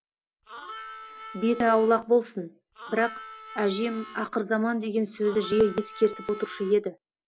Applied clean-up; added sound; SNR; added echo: none; Harmonica; 15 dB; none.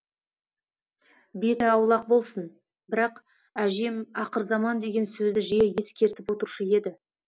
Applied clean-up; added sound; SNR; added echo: none; none; none; none.